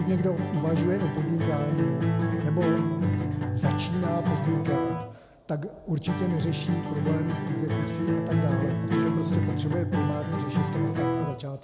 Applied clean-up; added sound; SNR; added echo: none; Acoustic guitar; -3 dB; none.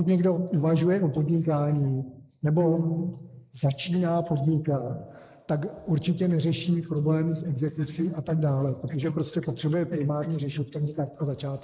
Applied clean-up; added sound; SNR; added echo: neural mask model Resemble Enhance denoiser.